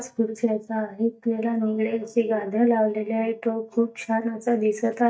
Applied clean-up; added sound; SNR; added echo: neural mask model DeepFilterNet 3.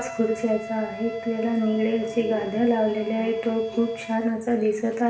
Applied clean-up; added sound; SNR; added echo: none; Wind instrument, woodwind instrument; 14 dB; reverberation time 0.7 s.